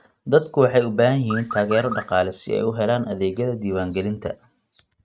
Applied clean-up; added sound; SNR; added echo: neural mask model RNNoise.